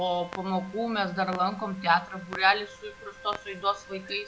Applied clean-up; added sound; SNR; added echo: none; Wind instrument, woodwind instrument + Clock; 17 dB; none.